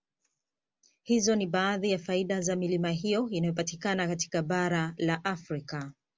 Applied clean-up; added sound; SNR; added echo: none; none; none; none.